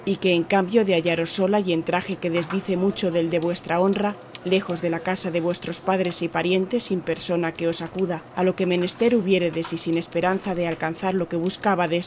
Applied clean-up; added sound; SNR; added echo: none; Sink (filling or washing) / Water tap, faucet / Water; 18 dB; none.